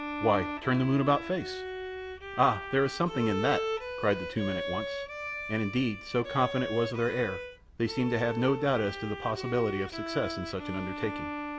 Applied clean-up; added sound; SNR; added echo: none; Bowed string instrument; 7 dB; none.